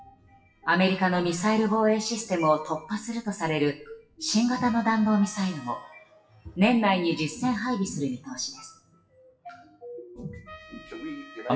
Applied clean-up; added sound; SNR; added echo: classical method WPE with log-MMSE.